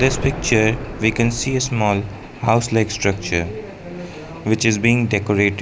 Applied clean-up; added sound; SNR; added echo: none; Explosion; 14 dB; none.